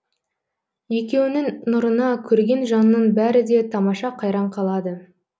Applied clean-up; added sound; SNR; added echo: none; none; none; none.